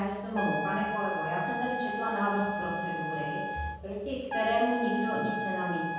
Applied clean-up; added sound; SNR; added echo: none; Trumpet; 3 dB; reverberation time 1.3 s.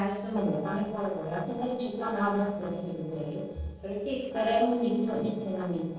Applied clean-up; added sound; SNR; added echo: neural separator model SepFormer DNS4.